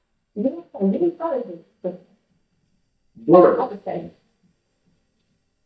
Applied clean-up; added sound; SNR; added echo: neural mask model DeepFilterNet 3.